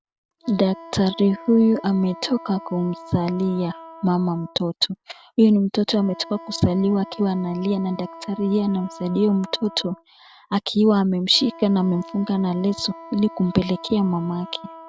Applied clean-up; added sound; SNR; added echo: none; Wind instrument, woodwind instrument; 19 dB; none.